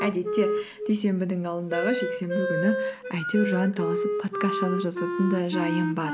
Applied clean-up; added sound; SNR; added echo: none; Wind instrument, woodwind instrument; 2 dB; none.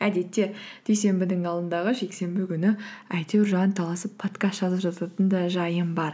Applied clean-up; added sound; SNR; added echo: none; none; none; none.